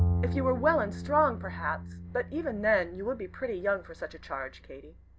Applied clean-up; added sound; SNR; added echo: none; Bowed string instrument; 5 dB; none.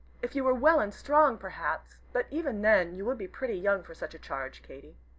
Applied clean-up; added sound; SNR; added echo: none; none; none; none.